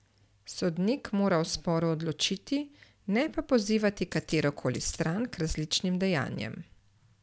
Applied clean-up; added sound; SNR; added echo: none; Coin (dropping); 8 dB; none.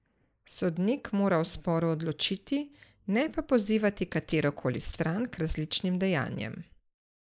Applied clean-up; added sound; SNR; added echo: neural mask model Resemble Enhance denoiser.